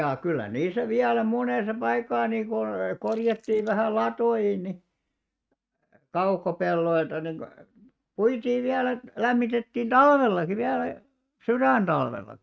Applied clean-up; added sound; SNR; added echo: neural mask model RNNoise.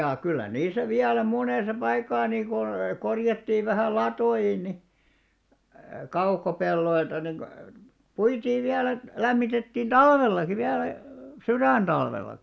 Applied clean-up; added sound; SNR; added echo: none; none; none; none.